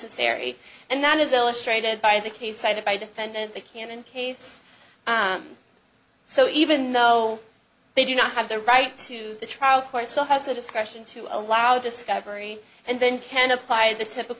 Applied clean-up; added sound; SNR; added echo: none; none; none; none.